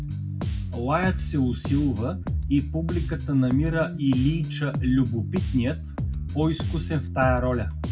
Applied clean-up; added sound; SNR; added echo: none; Bass guitar; 3 dB; reverberation time 0.4 s.